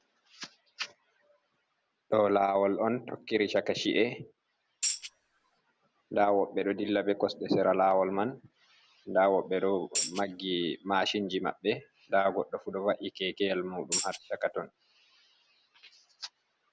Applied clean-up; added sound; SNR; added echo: none; Tambourine; 4 dB; none.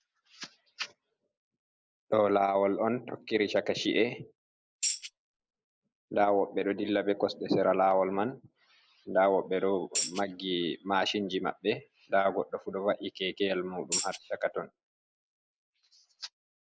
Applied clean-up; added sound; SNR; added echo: neural mask model Resemble Enhance denoiser.